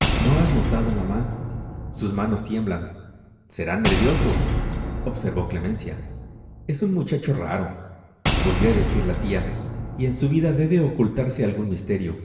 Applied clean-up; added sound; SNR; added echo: none; Shatter / Boom; 2 dB; reverberation time 1.3 s.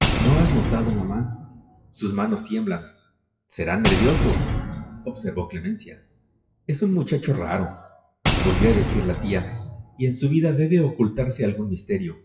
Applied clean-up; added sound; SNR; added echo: classical method WPE with log-MMSE.